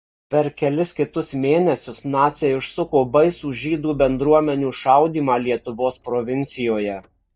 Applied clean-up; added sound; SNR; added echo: neural mask model DeepFilterNet 3.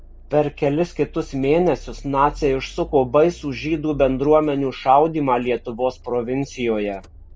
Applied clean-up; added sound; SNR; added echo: none; Accelerating, revving, vroom; 18 dB; none.